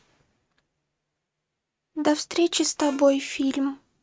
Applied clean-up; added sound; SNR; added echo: neural mask model RNNoise.